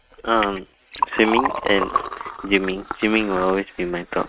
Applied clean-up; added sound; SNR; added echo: neural mask model RNNoise.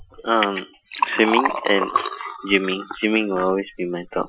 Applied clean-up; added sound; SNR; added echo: classical method Wiener filter.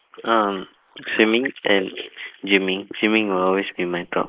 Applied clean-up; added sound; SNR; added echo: neural mask model Resemble Enhance denoiser.